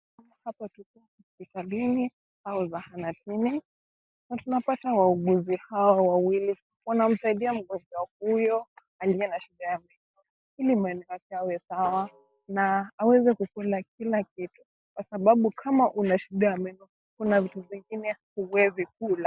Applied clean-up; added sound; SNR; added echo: neural separator model SepFormer DNS4.